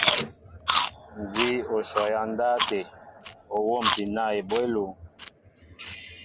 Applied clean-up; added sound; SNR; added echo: none; Chewing, mastication; -1 dB; none.